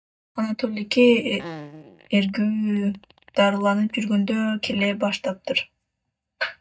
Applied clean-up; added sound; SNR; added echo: neural mask model DeepFilterNet 3.